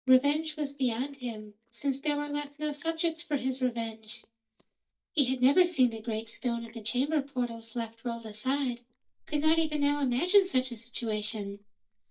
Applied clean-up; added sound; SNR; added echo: neural mask model DeepFilterNet 3.